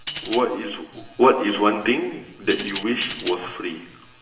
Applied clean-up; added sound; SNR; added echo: none; Tambourine; 8 dB; reverberation time 0.9 s.